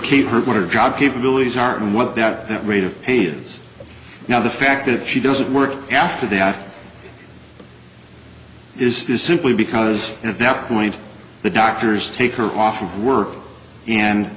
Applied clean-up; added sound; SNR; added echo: none; none; none; none.